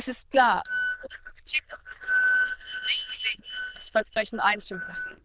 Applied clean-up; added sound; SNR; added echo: neural diffusion model UNIVERSE++.